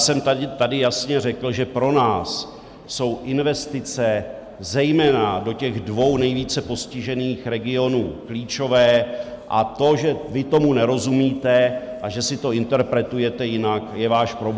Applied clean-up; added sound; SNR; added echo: none; none; none; none.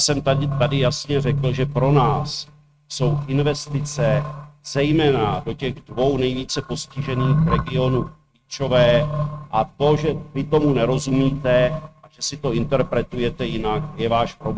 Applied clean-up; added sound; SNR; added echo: neural mask model RNNoise.